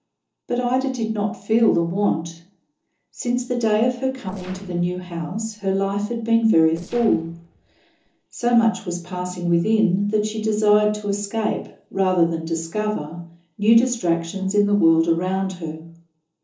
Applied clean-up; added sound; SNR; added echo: neural separator model SepFormer DNS4.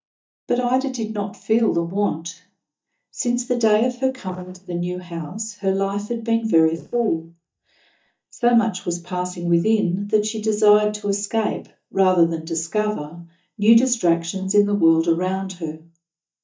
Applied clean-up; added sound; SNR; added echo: neural mask model DeepFilterNet 3.